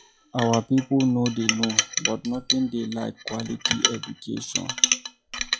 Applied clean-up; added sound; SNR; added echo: classical method log-MMSE.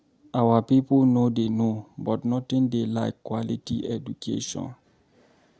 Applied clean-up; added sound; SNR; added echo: none; none; none; none.